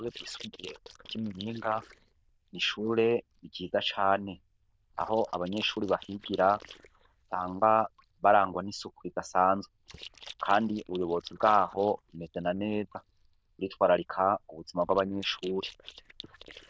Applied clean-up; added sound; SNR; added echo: neural diffusion model UNIVERSE++.